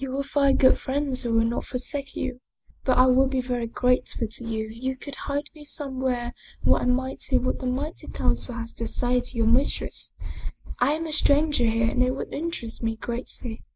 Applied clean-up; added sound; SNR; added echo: neural mask model Resemble Enhance denoiser.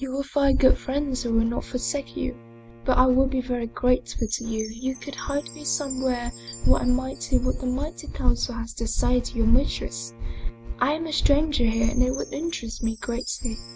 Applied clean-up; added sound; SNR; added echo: none; Chime + Bowed string instrument; 20 dB; none.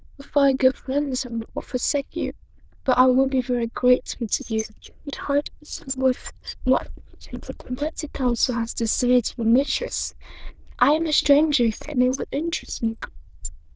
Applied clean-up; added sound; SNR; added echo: neural diffusion model UNIVERSE++.